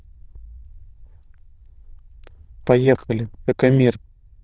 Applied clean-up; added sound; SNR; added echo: neural diffusion model UNIVERSE++.